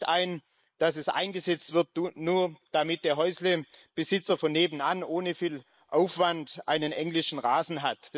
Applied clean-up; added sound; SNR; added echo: neural mask model Resemble Enhance denoiser.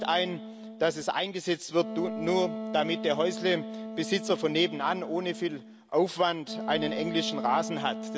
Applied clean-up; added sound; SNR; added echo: none; Wind instrument, woodwind instrument; 9 dB; none.